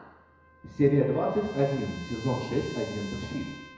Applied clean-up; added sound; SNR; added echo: none; Trumpet; 17 dB; reverberation time 1.0 s.